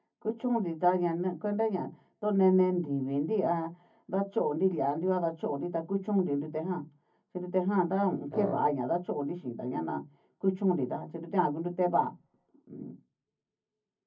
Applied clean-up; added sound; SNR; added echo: none; Wind instrument, woodwind instrument; 7 dB; reverberation time 0.3 s.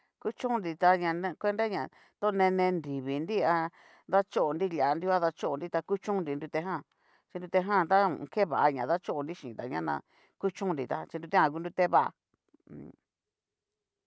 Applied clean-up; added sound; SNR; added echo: none; none; none; none.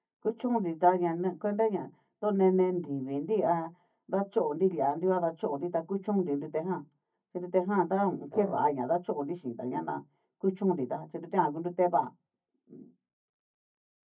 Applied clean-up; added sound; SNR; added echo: neural mask model DeepFilterNet 3.